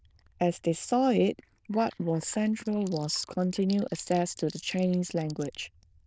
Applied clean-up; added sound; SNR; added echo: neural diffusion model UNIVERSE++.